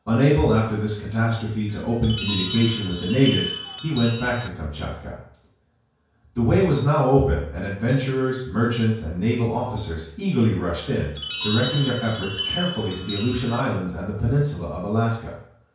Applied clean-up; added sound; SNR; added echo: none; Chime; 8 dB; reverberation time 0.5 s.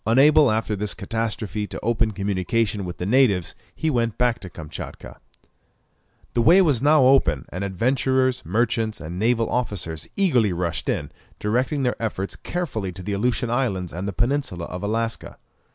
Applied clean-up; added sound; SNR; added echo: none; none; none; none.